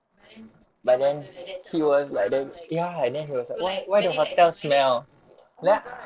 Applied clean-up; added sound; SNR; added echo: neural separator model SepFormer DNS4.